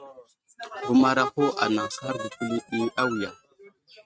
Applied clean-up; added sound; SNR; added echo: neural mask model RNNoise.